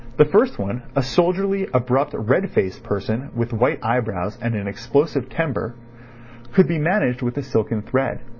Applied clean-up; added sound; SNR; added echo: none; none; none; none.